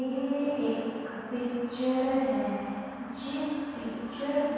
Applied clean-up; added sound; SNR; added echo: none; none; none; reverberation time 2.1 s.